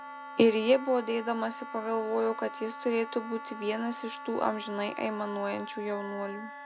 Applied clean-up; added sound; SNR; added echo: none; Wind instrument, woodwind instrument; 12 dB; none.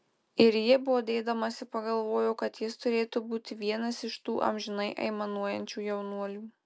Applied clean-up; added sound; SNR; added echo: none; none; none; none.